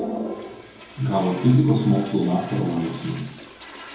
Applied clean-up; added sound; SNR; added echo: none; Toilet flush; 12 dB; reverberation time 2.0 s.